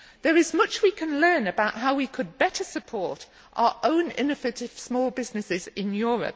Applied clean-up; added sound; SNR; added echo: none; none; none; none.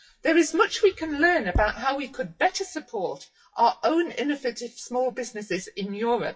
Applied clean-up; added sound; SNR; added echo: classical method WPE with log-MMSE.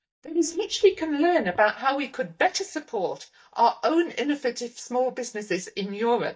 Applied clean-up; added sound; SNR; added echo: neural mask model DeepFilterNet 3.